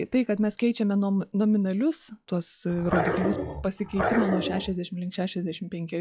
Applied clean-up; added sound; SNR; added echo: classical method log-MMSE.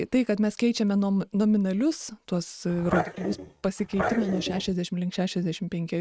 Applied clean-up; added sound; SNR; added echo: neural mask model RNNoise.